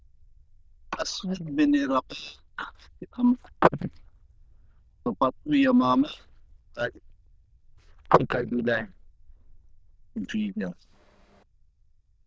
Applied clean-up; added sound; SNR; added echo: neural diffusion model UNIVERSE++.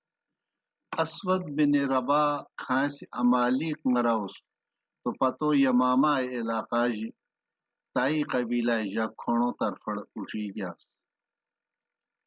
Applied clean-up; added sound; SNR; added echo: none; none; none; none.